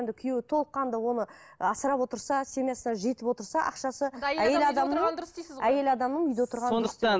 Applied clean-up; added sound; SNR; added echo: none; none; none; none.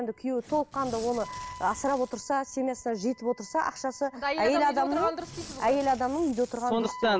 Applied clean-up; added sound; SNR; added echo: none; Wind instrument, woodwind instrument + Tearing; 18 dB; none.